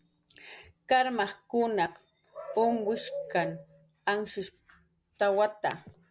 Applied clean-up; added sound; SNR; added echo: none; none; none; none.